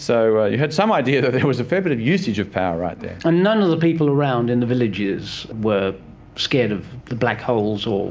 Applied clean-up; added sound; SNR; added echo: none; none; none; none.